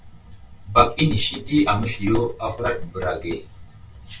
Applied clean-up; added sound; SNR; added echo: none; none; none; reverberation time 0.2 s.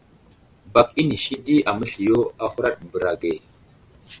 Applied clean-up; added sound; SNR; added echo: none; none; none; none.